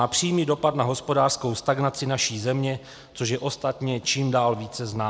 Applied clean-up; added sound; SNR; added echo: none; none; none; none.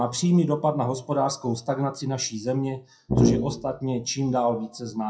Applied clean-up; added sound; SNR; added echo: classical method WPE with log-MMSE.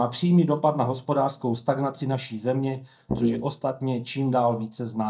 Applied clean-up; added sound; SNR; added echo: neural mask model DeepFilterNet 3.